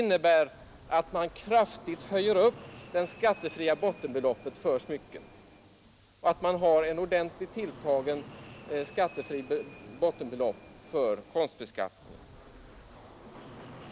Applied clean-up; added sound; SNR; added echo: none; Fixed-wing aircraft, airplane; 19 dB; none.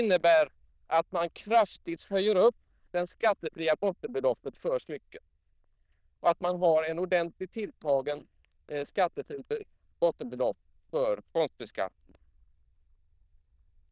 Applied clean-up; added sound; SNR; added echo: neural diffusion model UNIVERSE++.